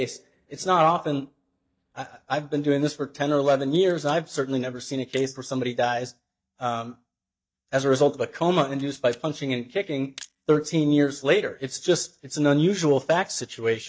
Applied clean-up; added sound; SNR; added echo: neural mask model DeepFilterNet 3.